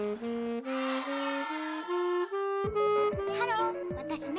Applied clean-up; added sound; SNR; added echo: none; Wind instrument, woodwind instrument; -5 dB; none.